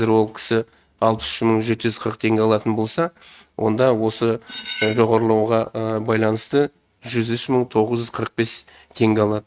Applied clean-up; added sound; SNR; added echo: neural mask model RNNoise.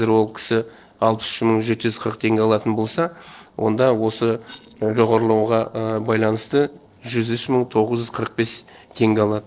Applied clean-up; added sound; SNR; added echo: neural separator model SepFormer DNS4.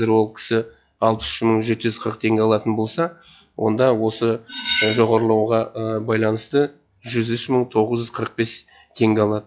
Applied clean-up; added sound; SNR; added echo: classical method log-MMSE.